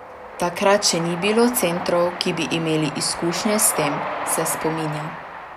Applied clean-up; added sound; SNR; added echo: none; Train; 8 dB; none.